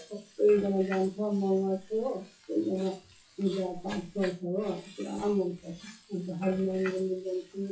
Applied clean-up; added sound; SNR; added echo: classical method WPE with log-MMSE.